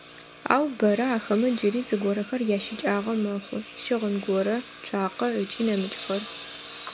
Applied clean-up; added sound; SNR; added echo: none; Engine; 16 dB; none.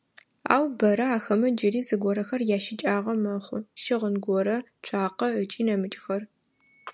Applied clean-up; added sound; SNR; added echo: none; none; none; none.